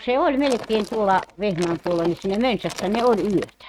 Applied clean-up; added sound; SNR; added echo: neural mask model RNNoise.